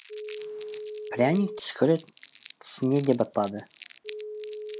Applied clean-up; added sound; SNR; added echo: none; Crumpling, crinkling + Telephone; 11 dB; none.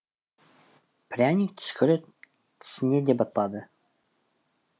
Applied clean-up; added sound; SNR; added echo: none; none; none; none.